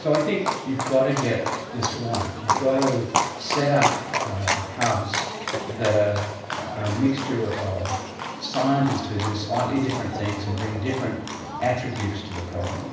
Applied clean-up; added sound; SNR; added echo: none; Livestock, farm animals, working animals; 4 dB; reverberation time 0.9 s.